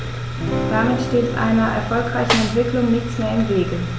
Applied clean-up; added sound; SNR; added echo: none; Snare drum + Acoustic guitar / Strum; 7 dB; none.